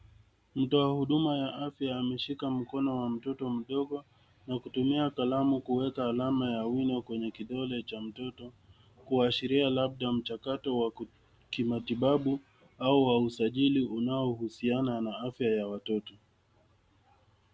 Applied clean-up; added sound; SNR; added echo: none; none; none; none.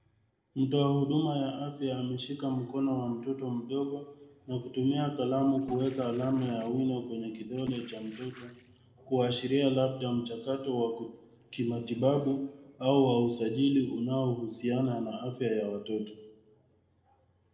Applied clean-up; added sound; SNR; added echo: neural separator model SepFormer DNS4.